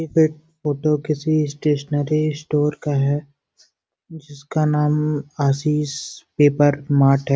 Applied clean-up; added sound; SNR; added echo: none; none; none; none.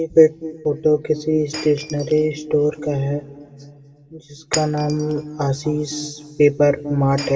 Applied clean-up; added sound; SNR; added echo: none; Shatter; 18 dB; reverberation time 2.6 s.